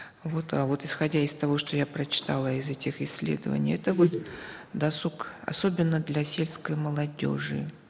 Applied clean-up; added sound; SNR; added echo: neural mask model Resemble Enhance denoiser.